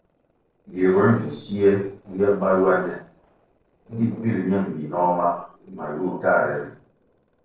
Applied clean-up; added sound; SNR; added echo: neural separator model SepFormer DNS4.